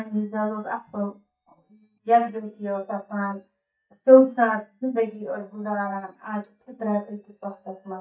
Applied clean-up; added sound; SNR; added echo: neural mask model DeepFilterNet 3.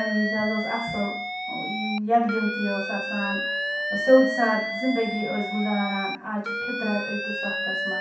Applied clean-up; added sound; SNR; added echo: none; Alarm; 4 dB; reverberation time 0.6 s.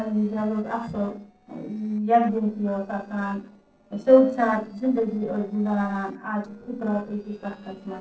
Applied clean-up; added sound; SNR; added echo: neural separator model SepFormer DNS4.